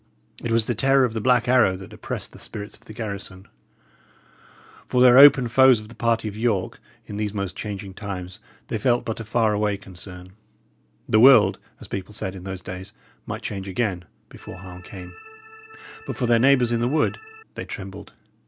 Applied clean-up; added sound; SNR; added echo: none; Organ; 20 dB; none.